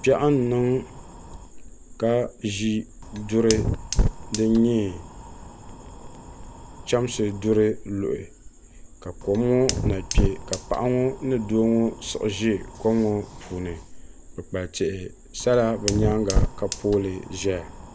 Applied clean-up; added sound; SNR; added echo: none; Fire; 6 dB; none.